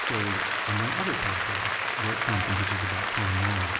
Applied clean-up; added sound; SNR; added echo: none; Applause; -3 dB; reverberation time 2.0 s.